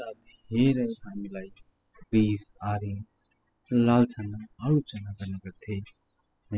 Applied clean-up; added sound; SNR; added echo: classical method spectral subtraction.